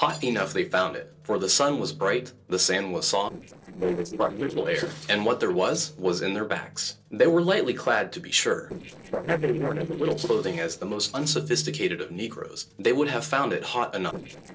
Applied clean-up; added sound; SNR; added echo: neural separator model SepFormer DNS4.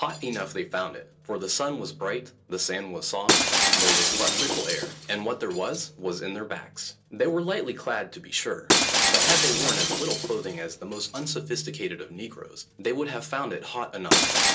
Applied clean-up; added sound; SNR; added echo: none; Shatter; -3 dB; reverberation time 0.2 s.